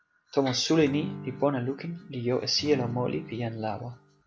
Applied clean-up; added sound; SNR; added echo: none; Acoustic guitar / Strum; 13 dB; none.